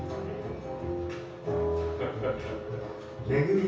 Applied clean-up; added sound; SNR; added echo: none; none; none; reverberation time 0.6 s.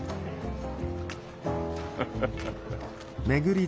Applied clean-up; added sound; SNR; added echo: none; none; none; none.